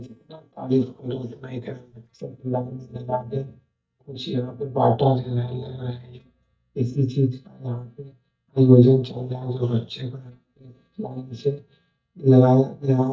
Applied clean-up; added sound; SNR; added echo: neural mask model DeepFilterNet 3.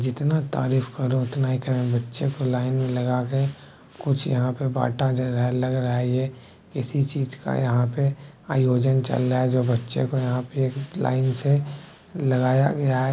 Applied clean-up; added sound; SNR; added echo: none; none; none; none.